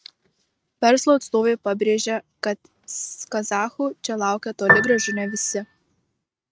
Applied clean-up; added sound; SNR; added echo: neural mask model RNNoise.